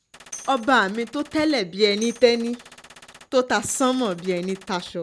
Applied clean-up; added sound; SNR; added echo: none; Gunshot, gunfire + Tambourine; 19 dB; none.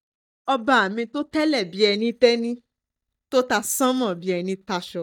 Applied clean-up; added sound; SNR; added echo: neural mask model DeepFilterNet 3.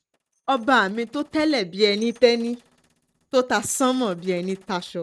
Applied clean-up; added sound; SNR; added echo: neural mask model RNNoise.